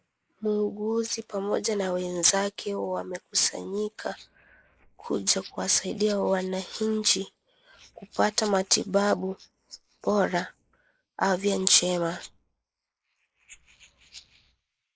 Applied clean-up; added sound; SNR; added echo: neural mask model Resemble Enhance denoiser.